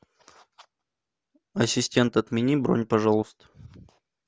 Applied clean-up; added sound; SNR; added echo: none; none; none; none.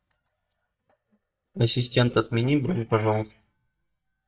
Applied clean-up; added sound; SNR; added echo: neural mask model DeepFilterNet 3.